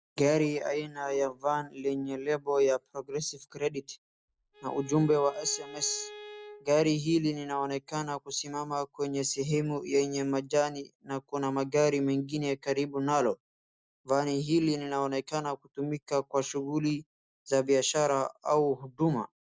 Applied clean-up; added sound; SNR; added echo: none; Bowed string instrument; 17 dB; none.